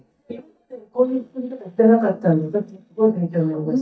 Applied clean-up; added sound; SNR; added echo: neural mask model DeepFilterNet 3.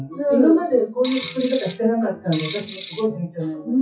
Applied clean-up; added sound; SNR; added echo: classical method WPE with log-MMSE.